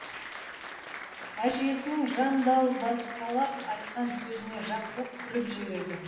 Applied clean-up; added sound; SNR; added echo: none; Applause; 11 dB; reverberation time 0.9 s.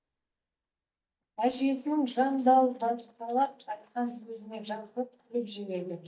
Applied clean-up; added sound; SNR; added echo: neural mask model DeepFilterNet 3.